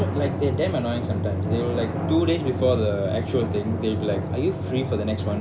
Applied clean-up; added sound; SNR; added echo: none; Drum; 1 dB; none.